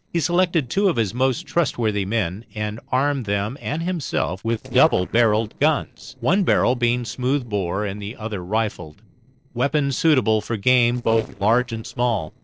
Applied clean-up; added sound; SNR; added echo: neural separator model SepFormer DNS4.